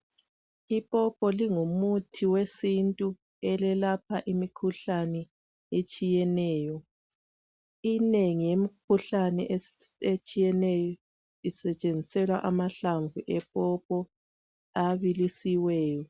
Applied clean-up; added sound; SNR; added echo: none; none; none; none.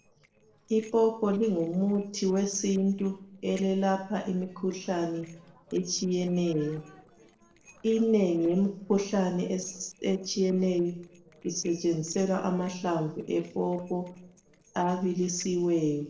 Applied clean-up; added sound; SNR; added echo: neural separator model SepFormer DNS4.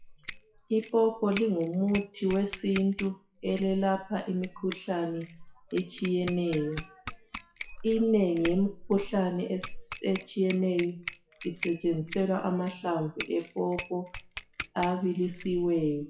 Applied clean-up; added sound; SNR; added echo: classical method WPE with log-MMSE.